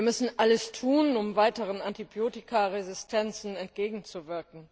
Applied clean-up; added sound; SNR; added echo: none; none; none; none.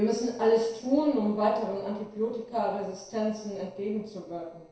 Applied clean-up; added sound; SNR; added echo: neural separator model SepFormer DNS4.